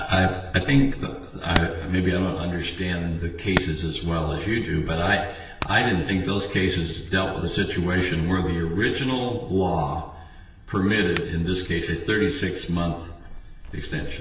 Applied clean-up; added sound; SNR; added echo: none; Hammer; 14 dB; reverberation time 0.8 s.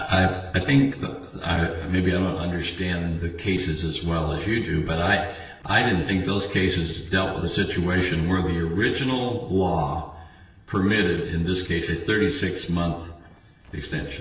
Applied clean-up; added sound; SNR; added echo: neural separator model SepFormer DNS4.